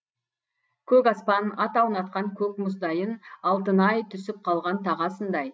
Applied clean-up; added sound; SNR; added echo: none; none; none; none.